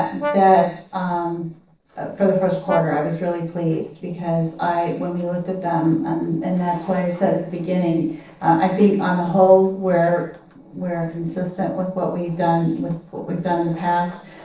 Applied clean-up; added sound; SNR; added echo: neural separator model SepFormer DNS4.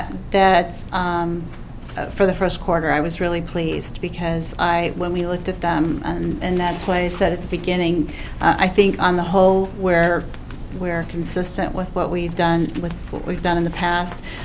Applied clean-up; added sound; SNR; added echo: none; none; none; none.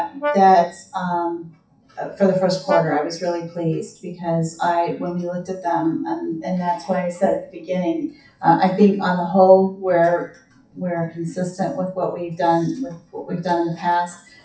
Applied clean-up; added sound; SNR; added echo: classical method WPE with log-MMSE.